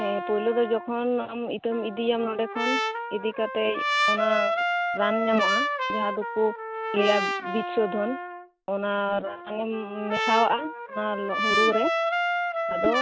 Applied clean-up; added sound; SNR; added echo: none; Trumpet; 1 dB; none.